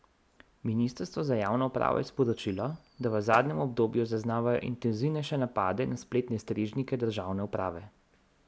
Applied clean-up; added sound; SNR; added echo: none; Fireworks; 19 dB; none.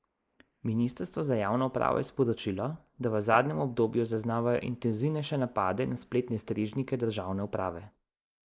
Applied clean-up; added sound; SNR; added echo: neural mask model Resemble Enhance denoiser.